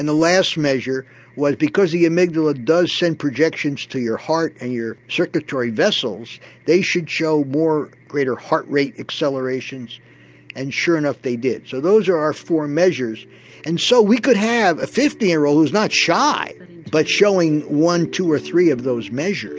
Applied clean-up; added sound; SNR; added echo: none; none; none; none.